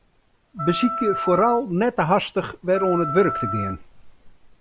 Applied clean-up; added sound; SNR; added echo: none; Wind instrument, woodwind instrument; 8 dB; none.